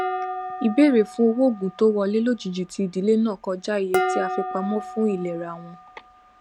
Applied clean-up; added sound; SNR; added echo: none; Dishes, pots, and pans; 9 dB; none.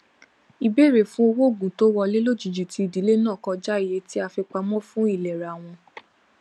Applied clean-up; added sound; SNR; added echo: none; none; none; none.